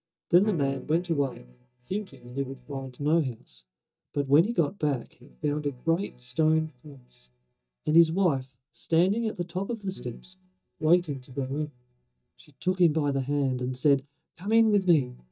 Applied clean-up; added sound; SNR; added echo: neural mask model DeepFilterNet 3.